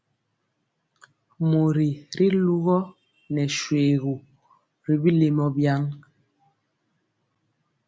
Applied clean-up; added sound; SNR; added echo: none; none; none; none.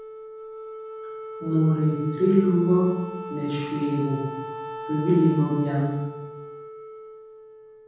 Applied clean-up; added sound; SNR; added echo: none; Wind instrument, woodwind instrument; 11 dB; reverberation time 1.3 s.